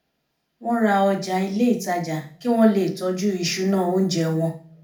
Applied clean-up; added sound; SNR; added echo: none; none; none; reverberation time 0.4 s.